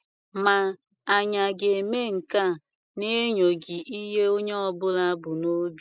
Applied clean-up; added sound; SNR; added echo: neural mask model Resemble Enhance denoiser.